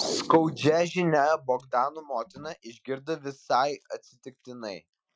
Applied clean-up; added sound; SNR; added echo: classical method Wiener filter.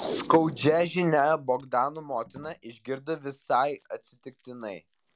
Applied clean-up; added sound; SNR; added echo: none; Packing tape, duct tape; 16 dB; none.